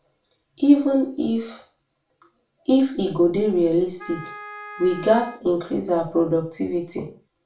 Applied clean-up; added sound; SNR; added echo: none; Wind instrument, woodwind instrument; 17 dB; reverberation time 0.3 s.